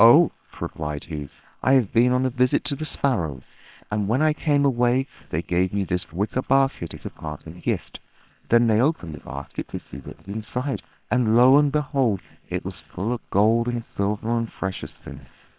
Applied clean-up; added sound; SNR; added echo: neural separator model SepFormer WHAM!.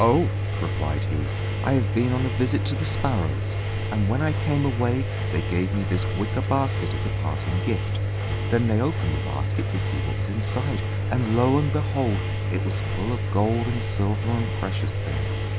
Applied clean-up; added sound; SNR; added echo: none; Engine; -1 dB; none.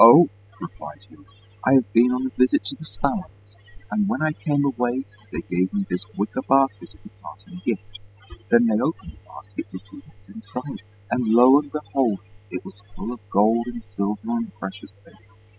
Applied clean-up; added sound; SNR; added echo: classical method spectral subtraction.